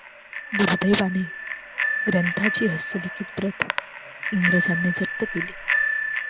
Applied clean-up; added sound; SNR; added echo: none; Bicycle bell; 1 dB; none.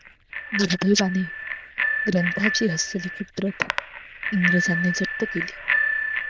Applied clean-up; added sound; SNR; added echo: neural diffusion model UNIVERSE++.